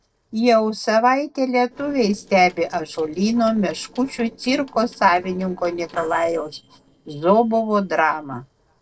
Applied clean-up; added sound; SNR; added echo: neural separator model SepFormer DNS4.